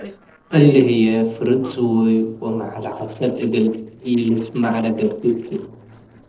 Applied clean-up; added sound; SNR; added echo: neural separator model SepFormer DNS4.